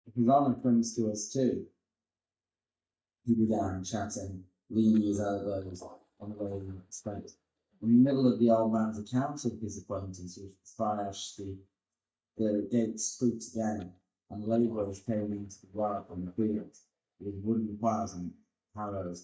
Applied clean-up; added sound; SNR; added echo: neural mask model DeepFilterNet 3.